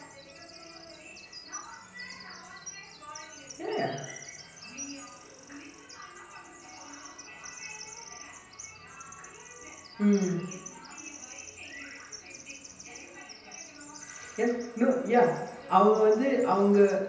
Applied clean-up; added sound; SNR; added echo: none; Bird vocalization, bird call, bird song; 18 dB; reverberation time 0.9 s.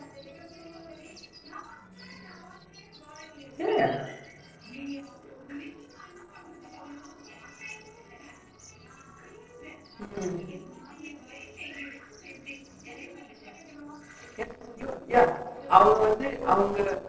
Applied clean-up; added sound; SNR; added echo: neural separator model SepFormer DNS4.